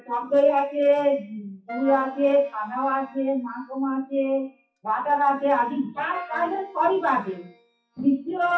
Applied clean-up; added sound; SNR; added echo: classical method WPE with log-MMSE.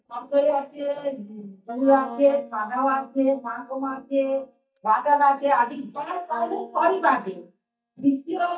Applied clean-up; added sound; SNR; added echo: neural mask model DeepFilterNet 3.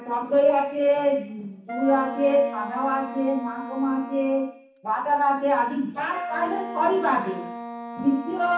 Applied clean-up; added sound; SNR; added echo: none; Wind instrument, woodwind instrument; 12 dB; reverberation time 0.7 s.